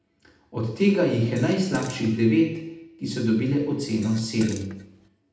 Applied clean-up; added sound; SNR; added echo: none; Fart; 16 dB; reverberation time 0.8 s.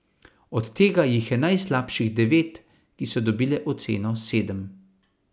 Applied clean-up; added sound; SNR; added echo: none; none; none; none.